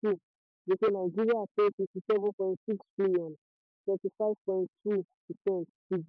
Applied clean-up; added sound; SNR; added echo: none; none; none; none.